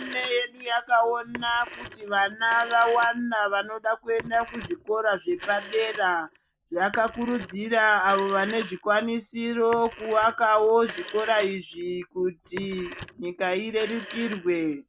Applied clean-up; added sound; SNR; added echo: none; Telephone; 15 dB; none.